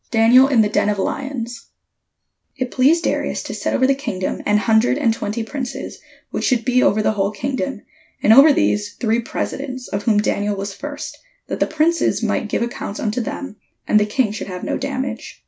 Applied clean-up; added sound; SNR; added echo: none; none; none; none.